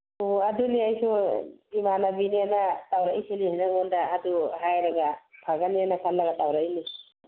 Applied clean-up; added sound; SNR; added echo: none; none; none; none.